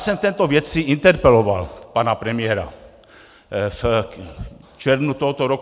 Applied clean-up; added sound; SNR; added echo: none; none; none; none.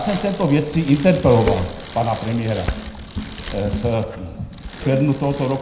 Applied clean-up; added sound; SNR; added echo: none; Bicycle; 10 dB; reverberation time 0.7 s.